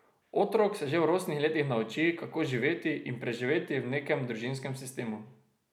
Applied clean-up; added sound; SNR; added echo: none; none; none; none.